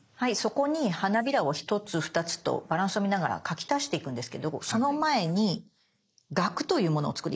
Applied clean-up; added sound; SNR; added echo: neural mask model Resemble Enhance denoiser.